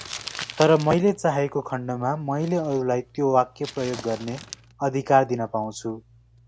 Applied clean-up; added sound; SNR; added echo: none; Crumpling, crinkling; 17 dB; none.